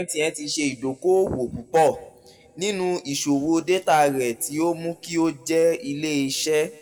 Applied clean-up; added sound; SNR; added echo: none; none; none; reverberation time 1.9 s.